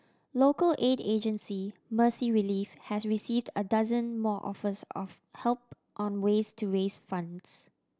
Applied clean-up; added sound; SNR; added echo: none; none; none; none.